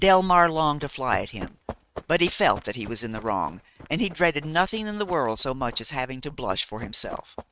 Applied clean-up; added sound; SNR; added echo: neural mask model RNNoise.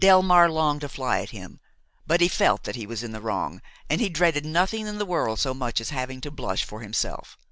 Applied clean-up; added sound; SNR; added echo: none; none; none; none.